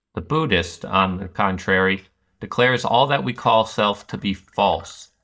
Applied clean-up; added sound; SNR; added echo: neural mask model DeepFilterNet 3.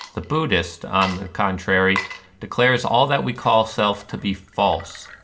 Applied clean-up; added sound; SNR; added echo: none; Water / Liquid; 16 dB; reverberation time 0.4 s.